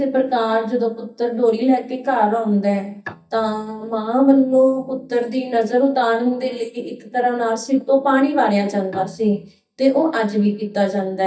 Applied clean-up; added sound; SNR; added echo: neural mask model DeepFilterNet 3.